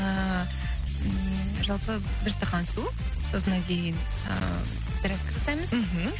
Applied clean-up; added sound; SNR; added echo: none; none; none; none.